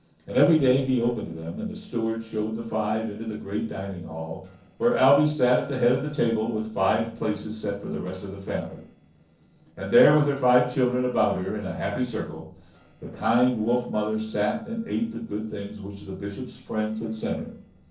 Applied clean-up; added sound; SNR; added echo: neural separator model SepFormer DNS4.